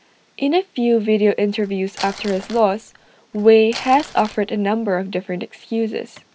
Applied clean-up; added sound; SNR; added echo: none; Crumpling, crinkling; 18 dB; none.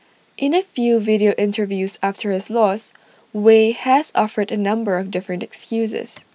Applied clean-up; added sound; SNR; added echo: none; none; none; none.